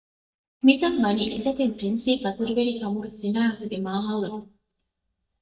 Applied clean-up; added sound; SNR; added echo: neural mask model DeepFilterNet 3.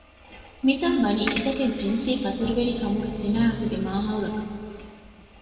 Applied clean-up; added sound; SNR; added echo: none; Piano; 11 dB; reverberation time 2.1 s.